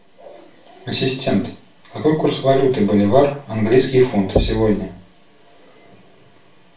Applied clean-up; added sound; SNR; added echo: none; Knock / Wood; 7 dB; reverberation time 0.3 s.